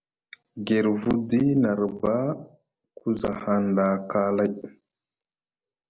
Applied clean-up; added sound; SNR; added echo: none; none; none; none.